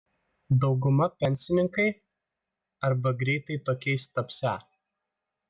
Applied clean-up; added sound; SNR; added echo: none; none; none; none.